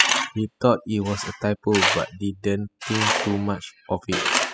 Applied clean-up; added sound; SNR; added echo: classical method spectral subtraction.